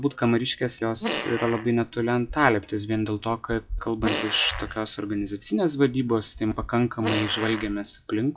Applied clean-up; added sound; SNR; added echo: classical method WPE with log-MMSE.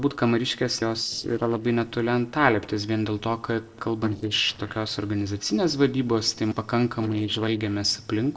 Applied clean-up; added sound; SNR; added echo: neural separator model SepFormer DNS4.